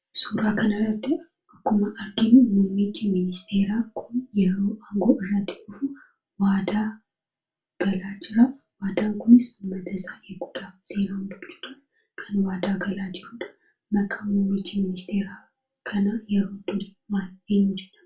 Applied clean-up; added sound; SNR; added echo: none; none; none; reverberation time 0.2 s.